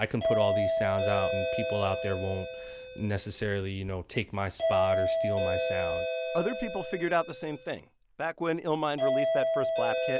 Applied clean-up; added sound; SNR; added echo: none; Doorbell; -1 dB; none.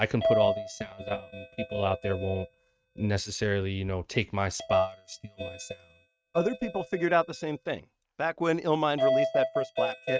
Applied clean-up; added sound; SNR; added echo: neural mask model RNNoise.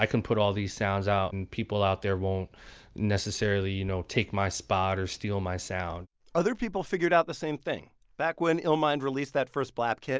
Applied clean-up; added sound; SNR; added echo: none; none; none; none.